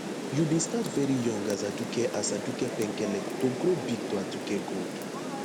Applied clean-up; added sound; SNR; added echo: none; Rain; 3 dB; none.